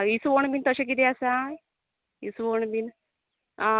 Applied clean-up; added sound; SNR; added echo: none; none; none; none.